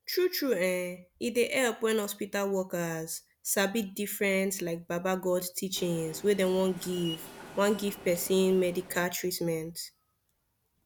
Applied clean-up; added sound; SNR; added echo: none; Subway, metro, underground; 15 dB; none.